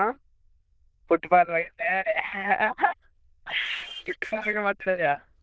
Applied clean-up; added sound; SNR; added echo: neural diffusion model UNIVERSE++.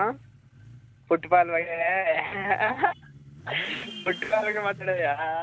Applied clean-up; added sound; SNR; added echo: none; Motorcycle / Accelerating, revving, vroom; 20 dB; none.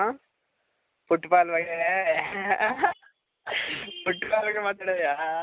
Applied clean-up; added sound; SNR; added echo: none; none; none; none.